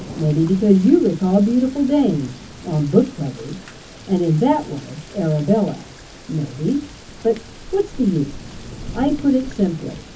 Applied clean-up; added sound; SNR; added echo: none; Thunder / Rain; 16 dB; reverberation time 0.3 s.